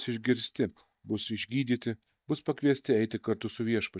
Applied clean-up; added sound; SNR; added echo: neural mask model DeepFilterNet 3.